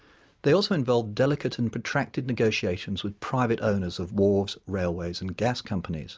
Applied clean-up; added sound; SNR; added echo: none; none; none; none.